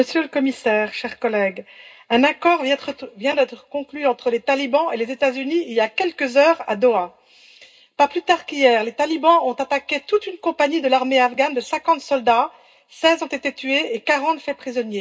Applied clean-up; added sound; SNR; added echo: none; none; none; reverberation time 0.2 s.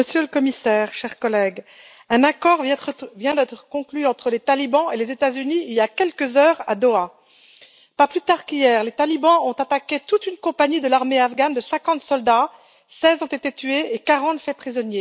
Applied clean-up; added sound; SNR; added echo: none; none; none; none.